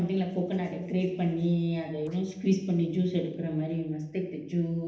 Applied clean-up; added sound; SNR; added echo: neural separator model SepFormer DNS4.